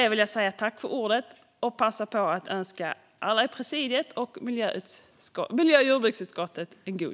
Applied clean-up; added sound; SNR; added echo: none; none; none; none.